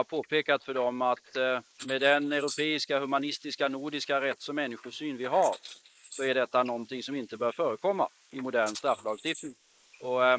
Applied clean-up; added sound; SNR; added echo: neural mask model Resemble Enhance denoiser.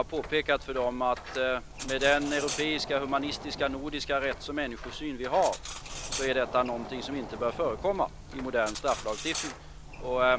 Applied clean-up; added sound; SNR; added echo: none; Cutlery, silverware + Door; 10 dB; none.